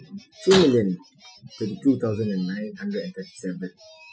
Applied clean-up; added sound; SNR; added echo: classical method Wiener filter.